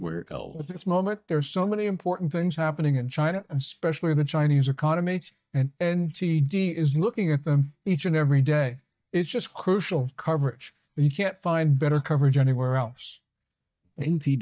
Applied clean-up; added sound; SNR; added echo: neural mask model DeepFilterNet 3.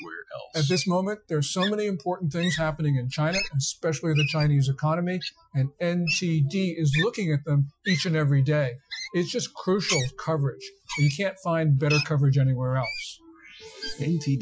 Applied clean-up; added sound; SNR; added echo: classical method Wiener filter.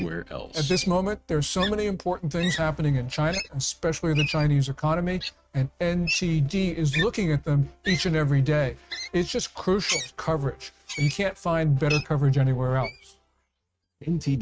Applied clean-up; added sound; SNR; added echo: neural mask model RNNoise.